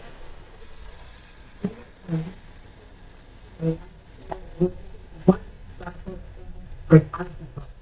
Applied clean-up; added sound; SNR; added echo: neural mask model DeepFilterNet 3.